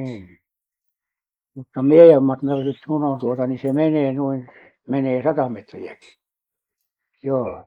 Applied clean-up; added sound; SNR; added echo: neural mask model Resemble Enhance denoiser.